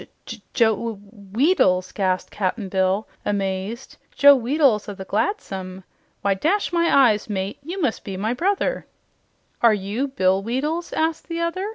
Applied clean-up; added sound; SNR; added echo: none; none; none; none.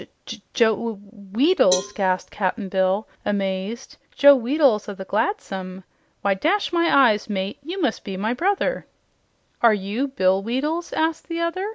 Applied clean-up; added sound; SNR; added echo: none; Cowbell; 13 dB; none.